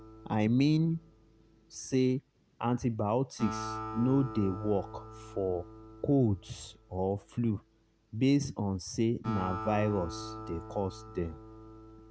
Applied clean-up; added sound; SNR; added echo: none; Acoustic guitar; 12 dB; none.